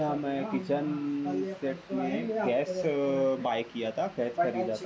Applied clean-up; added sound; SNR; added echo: none; none; none; none.